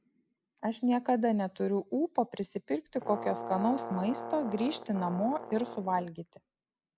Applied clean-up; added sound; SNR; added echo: none; Brass instrument; 9 dB; none.